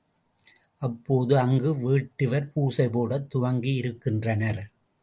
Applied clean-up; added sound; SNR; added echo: none; none; none; none.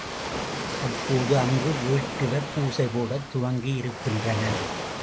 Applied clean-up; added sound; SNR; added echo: none; Waves, surf; 5 dB; none.